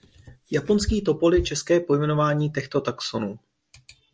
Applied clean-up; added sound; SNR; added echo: none; none; none; none.